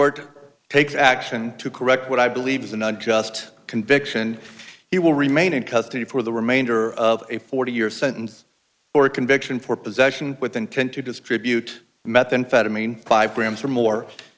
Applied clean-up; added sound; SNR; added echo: none; none; none; none.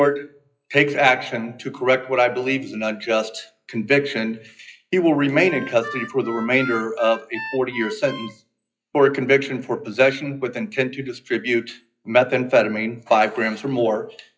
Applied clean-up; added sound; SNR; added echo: classical method WPE with log-MMSE.